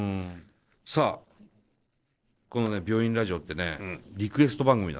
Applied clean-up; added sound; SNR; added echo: neural separator model SepFormer DNS4.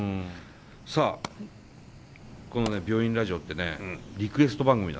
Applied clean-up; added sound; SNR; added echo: none; Fire; 19 dB; none.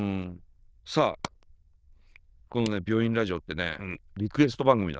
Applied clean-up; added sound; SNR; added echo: neural diffusion model UNIVERSE++.